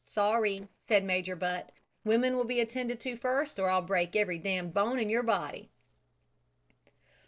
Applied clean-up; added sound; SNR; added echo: neural separator model SepFormer DNS4.